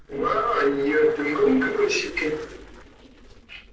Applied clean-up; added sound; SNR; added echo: neural separator model SepFormer DNS4.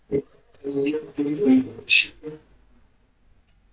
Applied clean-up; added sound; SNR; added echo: neural mask model DeepFilterNet 3.